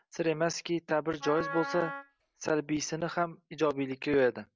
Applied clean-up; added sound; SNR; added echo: none; Wind instrument, woodwind instrument; 9 dB; none.